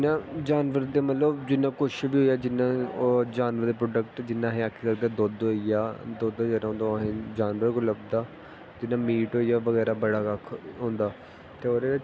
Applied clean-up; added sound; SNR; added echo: none; none; none; none.